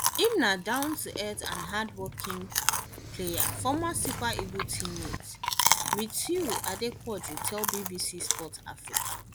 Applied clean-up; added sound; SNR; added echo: none; Chewing, mastication; 0 dB; none.